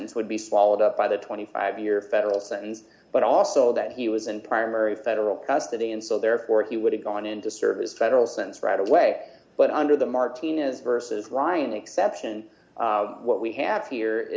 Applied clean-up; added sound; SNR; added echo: none; none; none; none.